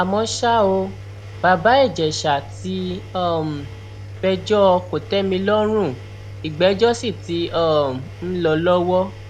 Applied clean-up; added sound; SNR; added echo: none; Engine; 15 dB; none.